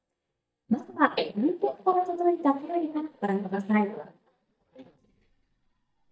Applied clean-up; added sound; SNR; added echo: neural mask model DeepFilterNet 3.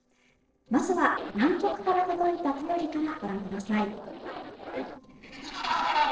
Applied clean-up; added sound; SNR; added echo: neural separator model SepFormer DNS4.